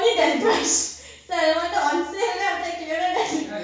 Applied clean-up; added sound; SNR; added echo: none; none; none; reverberation time 0.6 s.